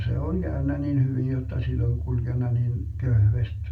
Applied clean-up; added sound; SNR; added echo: none; none; none; reverberation time 0.2 s.